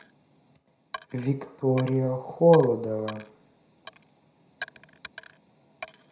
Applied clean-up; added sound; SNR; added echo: none; Coin (dropping); 18 dB; reverberation time 0.5 s.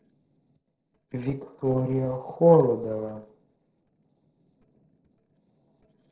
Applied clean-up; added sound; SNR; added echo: neural separator model SepFormer DNS4.